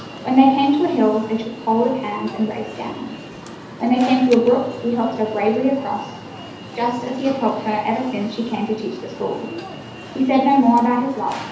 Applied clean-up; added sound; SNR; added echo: none; Alarm; 15 dB; reverberation time 2.2 s.